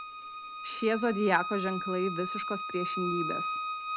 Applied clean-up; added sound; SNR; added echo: none; Bowed string instrument; 4 dB; none.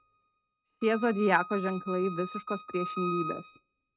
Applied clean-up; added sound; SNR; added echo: neural mask model RNNoise.